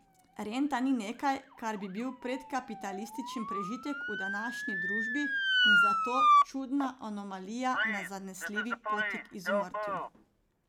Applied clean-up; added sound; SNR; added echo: none; Motor vehicle (road) / Siren; -4 dB; none.